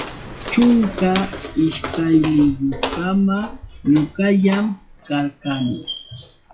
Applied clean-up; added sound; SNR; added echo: classical method WPE with log-MMSE.